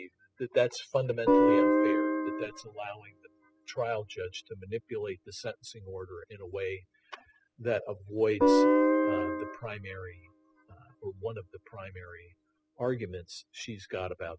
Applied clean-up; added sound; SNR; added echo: classical method spectral subtraction.